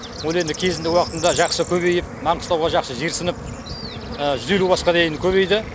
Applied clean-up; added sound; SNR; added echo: none; Bird / Insect / Frog; 13 dB; none.